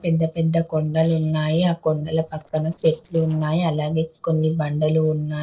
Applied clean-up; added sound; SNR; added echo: neural separator model SepFormer DNS4.